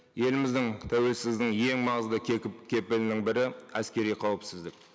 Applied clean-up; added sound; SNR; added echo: none; none; none; none.